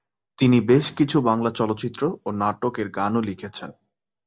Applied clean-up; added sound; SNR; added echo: none; none; none; none.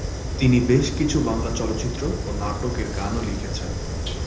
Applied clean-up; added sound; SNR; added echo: none; Fire; 3 dB; reverberation time 0.7 s.